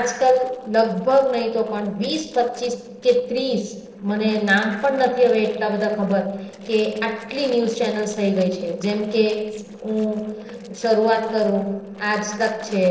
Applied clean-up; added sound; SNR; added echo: neural separator model SepFormer DNS4.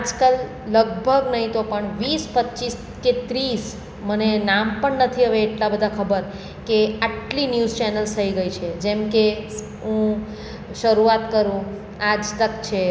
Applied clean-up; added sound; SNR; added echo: none; none; none; none.